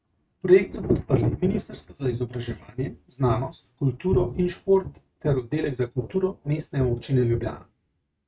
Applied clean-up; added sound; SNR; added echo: neural mask model RNNoise.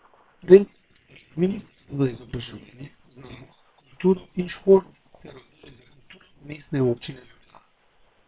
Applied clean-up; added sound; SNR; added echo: neural separator model SepFormer WHAM!.